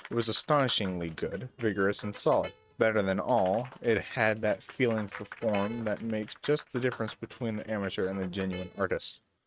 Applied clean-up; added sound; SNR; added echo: neural mask model RNNoise.